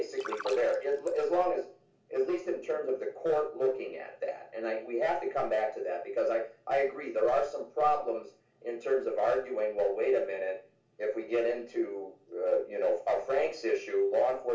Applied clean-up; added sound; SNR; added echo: none; Splash, splatter; 13 dB; reverberation time 0.3 s.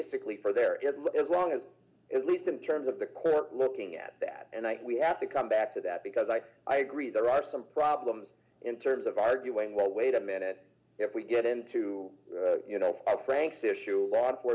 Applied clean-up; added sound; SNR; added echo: none; none; none; none.